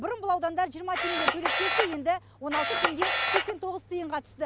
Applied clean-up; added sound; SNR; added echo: none; Camera; -4 dB; none.